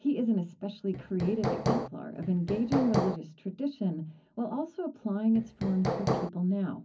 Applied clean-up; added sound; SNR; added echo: none; Hammer; 1 dB; reverberation time 0.4 s.